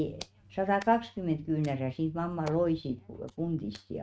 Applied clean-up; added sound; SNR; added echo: neural mask model RNNoise.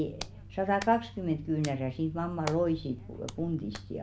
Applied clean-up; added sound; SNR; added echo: none; Hands; 15 dB; none.